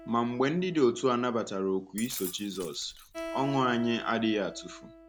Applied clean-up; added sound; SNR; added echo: none; Acoustic guitar + Glass; 14 dB; none.